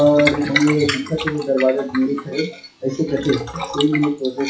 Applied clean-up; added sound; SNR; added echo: classical method WPE with log-MMSE.